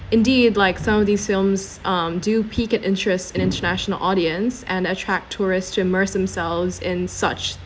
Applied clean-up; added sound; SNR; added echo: none; none; none; none.